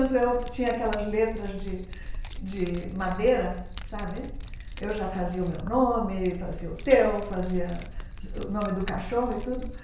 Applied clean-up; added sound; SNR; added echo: none; Keys jangling; 7 dB; reverberation time 0.5 s.